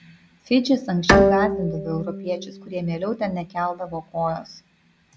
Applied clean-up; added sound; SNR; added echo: none; Bowed string instrument; -1 dB; none.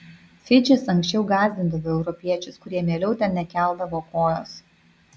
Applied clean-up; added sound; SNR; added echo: none; none; none; none.